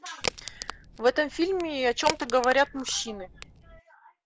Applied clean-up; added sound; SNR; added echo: none; Crack; 10 dB; none.